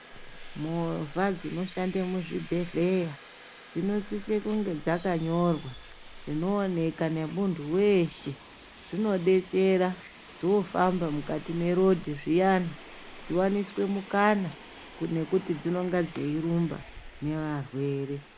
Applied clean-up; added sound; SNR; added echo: none; Livestock, farm animals, working animals + Subway, metro, underground; 17 dB; none.